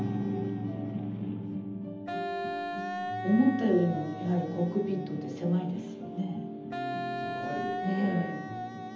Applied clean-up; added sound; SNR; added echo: none; Wind instrument, woodwind instrument; 8 dB; reverberation time 0.8 s.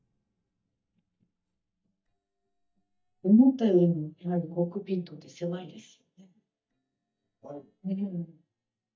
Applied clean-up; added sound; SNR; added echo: neural mask model DeepFilterNet 3.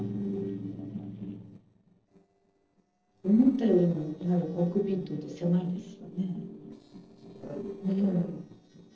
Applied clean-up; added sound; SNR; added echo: neural separator model SepFormer DNS4.